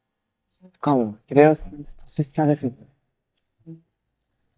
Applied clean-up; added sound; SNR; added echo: neural mask model DeepFilterNet 3.